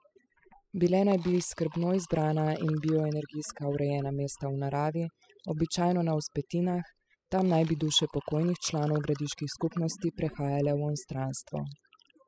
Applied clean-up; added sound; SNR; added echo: classical method spectral subtraction.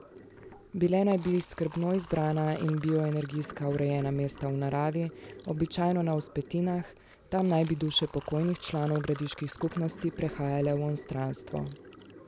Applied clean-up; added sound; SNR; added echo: none; Sink (filling or washing); 18 dB; none.